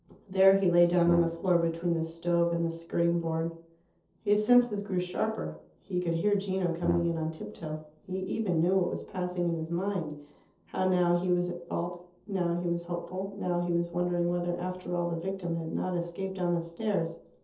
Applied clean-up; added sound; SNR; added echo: neural separator model SepFormer DNS4.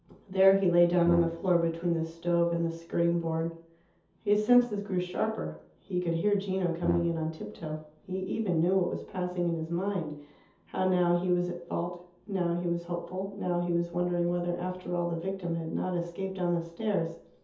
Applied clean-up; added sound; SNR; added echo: none; Brass instrument; 9 dB; reverberation time 0.5 s.